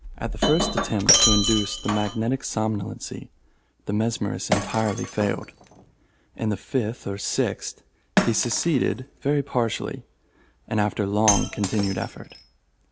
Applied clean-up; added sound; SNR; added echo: none; Shatter; 3 dB; none.